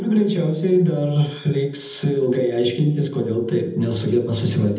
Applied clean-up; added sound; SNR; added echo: none; none; none; reverberation time 0.8 s.